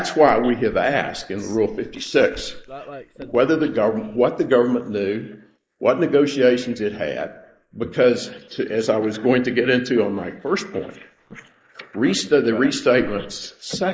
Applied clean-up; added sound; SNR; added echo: neural mask model Resemble Enhance denoiser.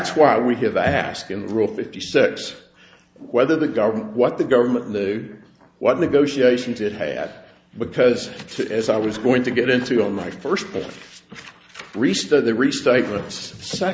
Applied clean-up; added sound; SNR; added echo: none; none; none; none.